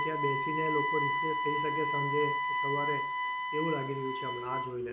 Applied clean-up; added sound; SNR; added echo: none; Wind instrument, woodwind instrument; -3 dB; none.